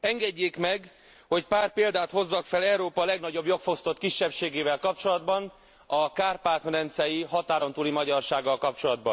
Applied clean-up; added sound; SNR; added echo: none; none; none; none.